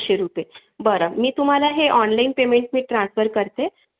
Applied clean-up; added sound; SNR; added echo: none; none; none; none.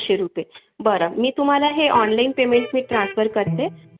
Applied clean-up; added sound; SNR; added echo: none; Electric guitar; 11 dB; none.